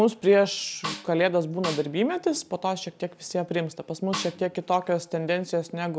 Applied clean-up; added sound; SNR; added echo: none; Snare drum; 11 dB; none.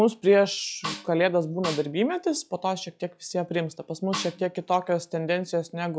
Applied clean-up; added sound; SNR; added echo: classical method log-MMSE.